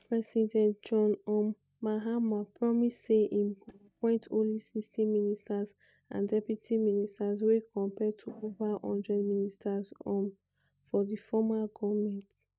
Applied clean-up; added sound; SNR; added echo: neural mask model DeepFilterNet 3.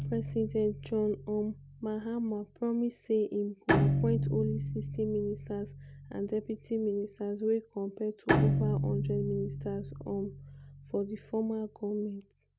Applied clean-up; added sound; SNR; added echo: none; Bowed string instrument; 1 dB; none.